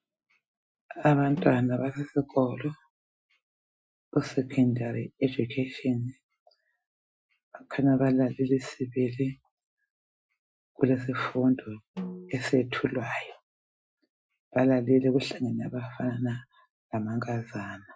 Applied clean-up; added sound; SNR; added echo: classical method Wiener filter.